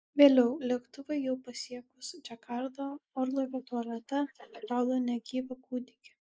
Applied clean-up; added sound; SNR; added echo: neural mask model Resemble Enhance denoiser.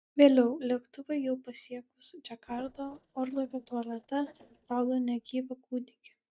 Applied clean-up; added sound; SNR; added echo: neural mask model DeepFilterNet 3.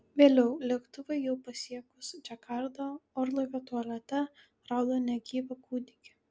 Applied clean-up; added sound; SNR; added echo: none; none; none; none.